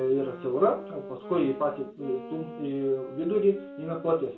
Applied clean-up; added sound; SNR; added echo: none; Wind instrument, woodwind instrument; 14 dB; reverberation time 0.3 s.